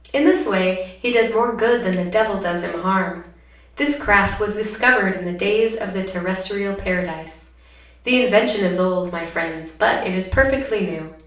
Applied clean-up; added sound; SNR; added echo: none; none; none; reverberation time 0.5 s.